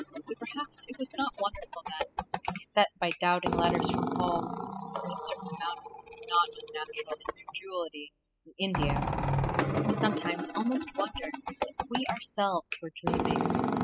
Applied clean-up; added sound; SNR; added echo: classical method spectral subtraction.